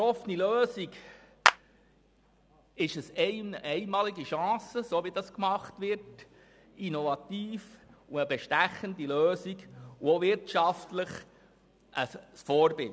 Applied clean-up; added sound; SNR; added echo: none; Clapping; -1 dB; none.